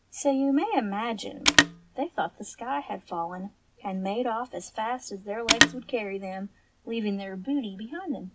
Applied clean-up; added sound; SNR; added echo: none; Telephone; -2 dB; none.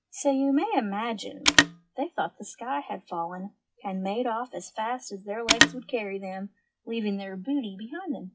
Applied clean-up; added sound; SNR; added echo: classical method log-MMSE.